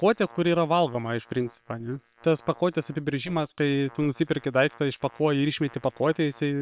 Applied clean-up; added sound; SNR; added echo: neural separator model SepFormer WHAM!.